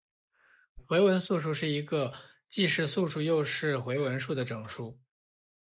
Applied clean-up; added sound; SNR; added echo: neural mask model Resemble Enhance denoiser.